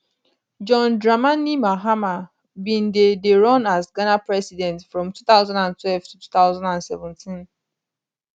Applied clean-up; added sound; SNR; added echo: none; none; none; none.